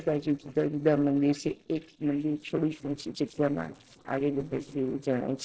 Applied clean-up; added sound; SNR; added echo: neural separator model SepFormer DNS4.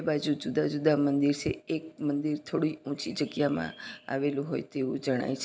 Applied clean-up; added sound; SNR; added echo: none; none; none; none.